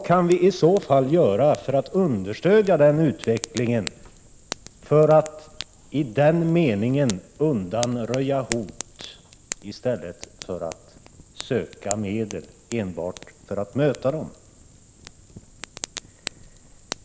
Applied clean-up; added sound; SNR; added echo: none; Fire; 17 dB; none.